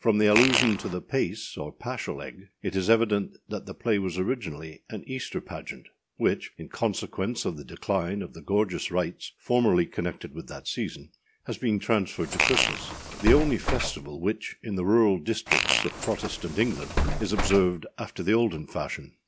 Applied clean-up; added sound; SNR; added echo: none; Bus + Fart; 0 dB; none.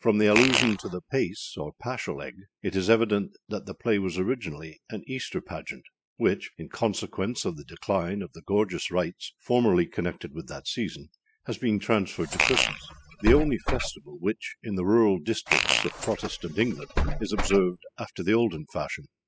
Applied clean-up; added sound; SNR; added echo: classical method spectral subtraction.